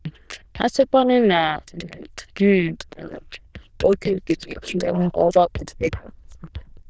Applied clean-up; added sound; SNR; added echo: neural diffusion model UNIVERSE++.